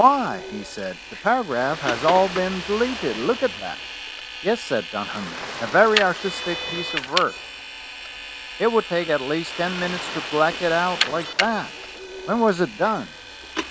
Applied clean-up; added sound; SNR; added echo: none; Ocean + Vehicle; 7 dB; none.